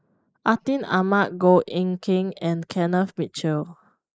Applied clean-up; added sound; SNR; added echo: neural mask model Resemble Enhance denoiser.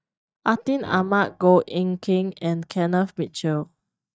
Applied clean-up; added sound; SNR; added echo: neural mask model DeepFilterNet 3.